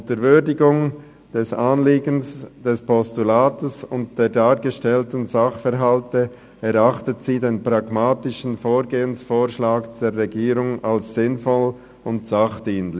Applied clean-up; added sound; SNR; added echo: none; none; none; none.